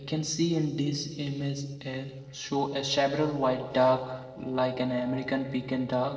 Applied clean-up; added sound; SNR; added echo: neural separator model SepFormer DNS4.